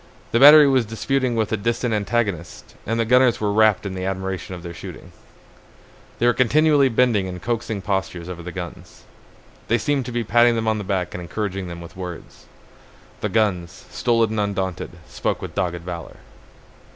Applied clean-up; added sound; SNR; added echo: none; none; none; none.